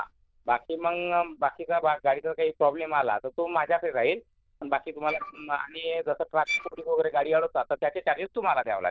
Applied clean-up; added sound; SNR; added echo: neural diffusion model UNIVERSE++.